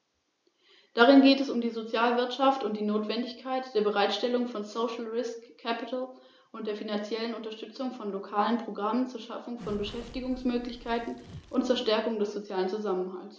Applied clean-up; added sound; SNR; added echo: none; Crackle; 19 dB; none.